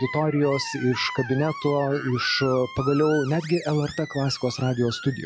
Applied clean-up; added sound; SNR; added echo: classical method log-MMSE.